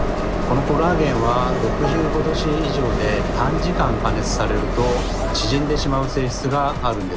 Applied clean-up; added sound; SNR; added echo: none; Train; 0 dB; none.